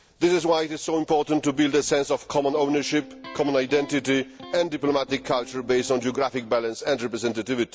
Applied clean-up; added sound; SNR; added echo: none; Electric guitar; 18 dB; none.